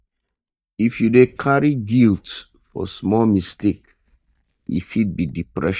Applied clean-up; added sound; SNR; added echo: neural mask model DeepFilterNet 3.